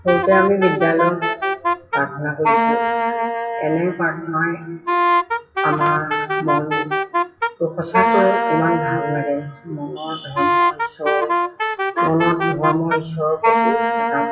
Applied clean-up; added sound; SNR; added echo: classical method WPE with log-MMSE.